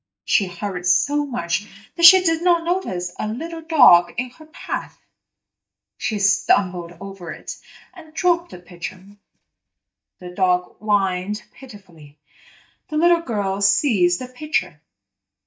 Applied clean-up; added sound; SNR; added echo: neural mask model DeepFilterNet 3.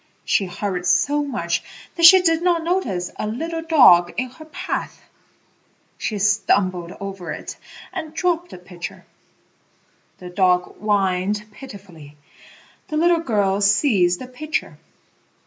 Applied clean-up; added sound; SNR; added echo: none; none; none; none.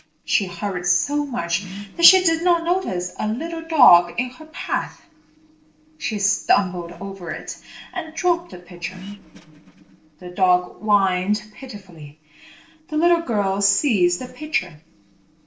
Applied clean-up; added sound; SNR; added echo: neural separator model SepFormer DNS4.